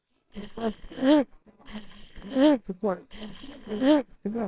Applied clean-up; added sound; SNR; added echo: neural separator model SepFormer WHAMR!.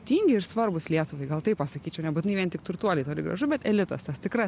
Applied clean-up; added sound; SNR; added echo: none; none; none; none.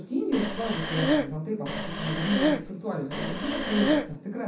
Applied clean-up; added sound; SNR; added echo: none; Breathing; -2 dB; reverberation time 0.7 s.